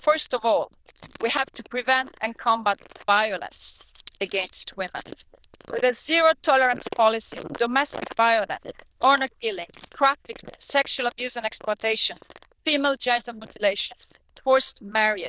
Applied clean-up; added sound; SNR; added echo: neural diffusion model UNIVERSE++.